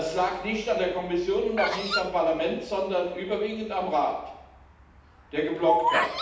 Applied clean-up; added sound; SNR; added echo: none; Bird vocalization, bird call, bird song; 6 dB; reverberation time 0.8 s.